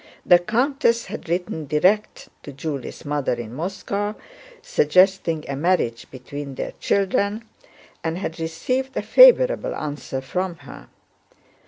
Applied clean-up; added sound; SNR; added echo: none; none; none; none.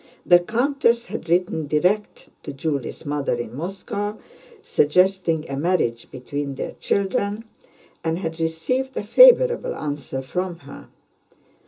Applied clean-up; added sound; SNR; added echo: none; none; none; reverberation time 0.2 s.